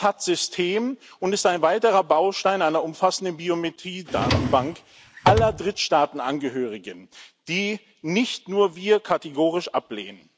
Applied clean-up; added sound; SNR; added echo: none; Drawer open or close; 3 dB; none.